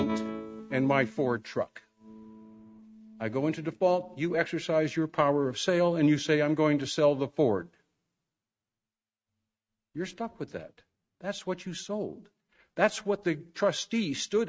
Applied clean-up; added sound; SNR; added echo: neural mask model RNNoise.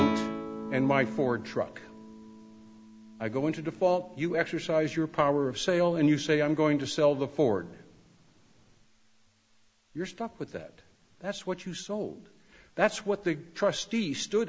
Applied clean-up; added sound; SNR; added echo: none; Guitar; 12 dB; none.